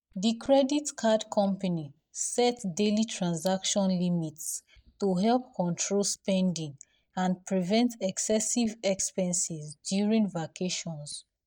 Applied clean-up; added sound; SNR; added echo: neural mask model DeepFilterNet 3.